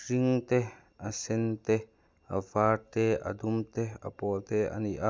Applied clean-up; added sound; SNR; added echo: none; none; none; none.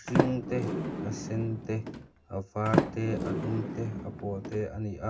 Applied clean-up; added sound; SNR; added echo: none; Sliding door; -1 dB; reverberation time 0.4 s.